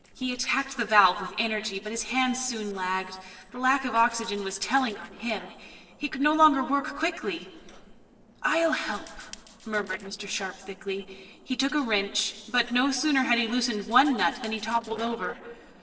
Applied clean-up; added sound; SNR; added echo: neural separator model SepFormer DNS4.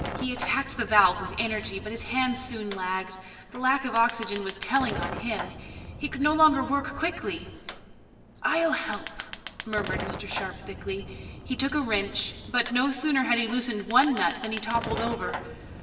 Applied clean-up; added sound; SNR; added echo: none; Fire; 10 dB; reverberation time 1.9 s.